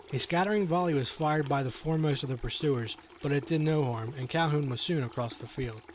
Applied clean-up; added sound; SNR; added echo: none; Sink (filling or washing) / Water tap, faucet; 18 dB; none.